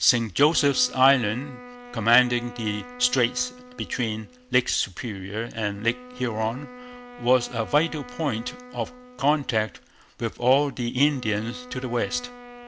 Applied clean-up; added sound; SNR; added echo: none; Wind instrument, woodwind instrument; 18 dB; none.